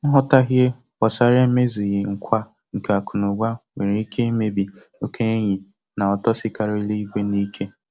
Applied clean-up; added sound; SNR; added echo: none; none; none; none.